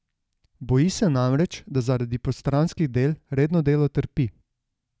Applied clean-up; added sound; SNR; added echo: none; none; none; none.